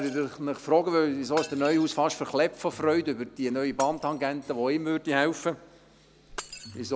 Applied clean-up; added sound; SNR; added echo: none; Shatter; 20 dB; none.